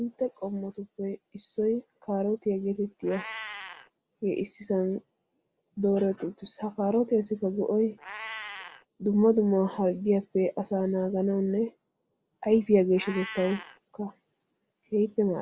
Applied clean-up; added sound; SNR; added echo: neural mask model Resemble Enhance denoiser.